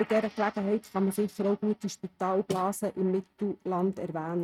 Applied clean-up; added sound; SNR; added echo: neural mask model RNNoise.